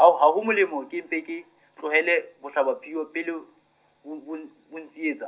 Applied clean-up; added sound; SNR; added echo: none; none; none; reverberation time 0.5 s.